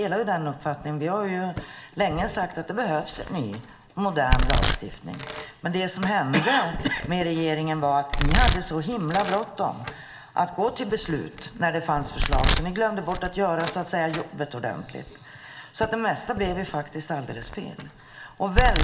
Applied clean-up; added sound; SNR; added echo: none; Domestic sounds, home sounds; 3 dB; reverberation time 0.2 s.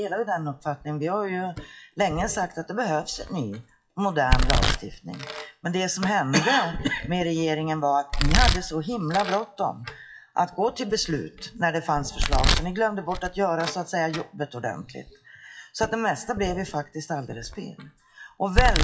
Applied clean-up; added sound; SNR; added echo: classical method WPE with log-MMSE.